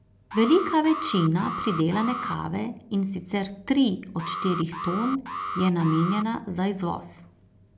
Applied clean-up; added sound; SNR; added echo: none; Alarm; 9 dB; none.